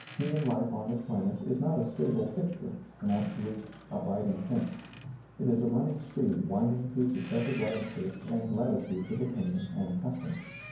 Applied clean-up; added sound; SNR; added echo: none; Boat, Water vehicle; 19 dB; reverberation time 0.9 s.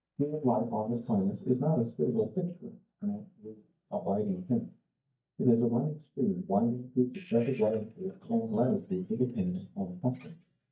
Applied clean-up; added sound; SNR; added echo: neural mask model DeepFilterNet 3.